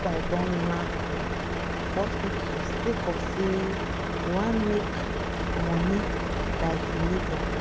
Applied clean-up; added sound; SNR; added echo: none; Truck; -2 dB; none.